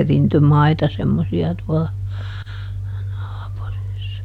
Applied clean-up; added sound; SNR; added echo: none; none; none; none.